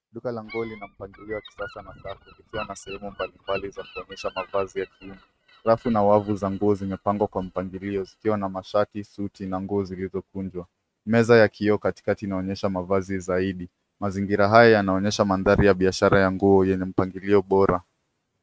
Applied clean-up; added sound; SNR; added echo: neural mask model RNNoise.